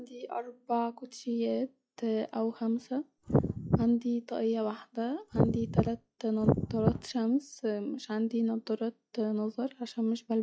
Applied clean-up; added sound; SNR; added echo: classical method log-MMSE.